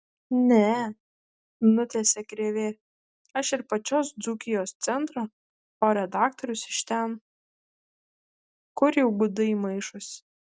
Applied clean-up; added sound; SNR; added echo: none; none; none; none.